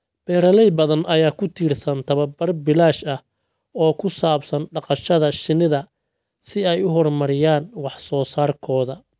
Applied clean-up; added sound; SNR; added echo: none; none; none; none.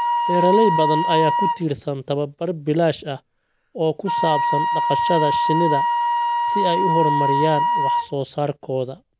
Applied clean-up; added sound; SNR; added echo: none; Wind instrument, woodwind instrument; -1 dB; none.